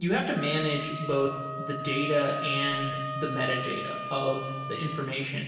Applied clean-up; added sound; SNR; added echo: none; Wind instrument, woodwind instrument; 7 dB; reverberation time 1.2 s.